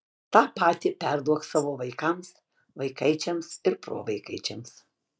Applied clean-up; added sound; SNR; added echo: neural mask model DeepFilterNet 3.